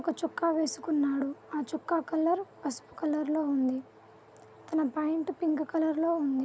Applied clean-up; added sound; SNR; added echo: none; none; none; none.